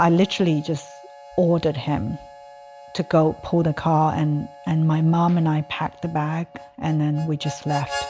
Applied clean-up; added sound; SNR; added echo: none; Harmonica; 17 dB; none.